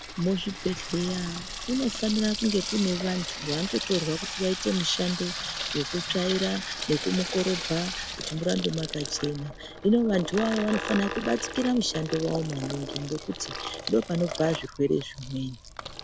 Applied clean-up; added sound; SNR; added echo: none; Sink (filling or washing) / Water tap, faucet; 7 dB; none.